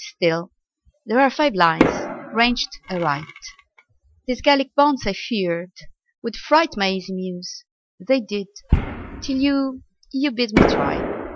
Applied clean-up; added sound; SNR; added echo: classical method Wiener filter.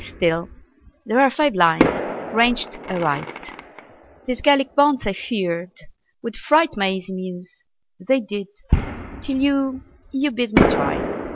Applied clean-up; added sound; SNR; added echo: none; Fireworks; 5 dB; none.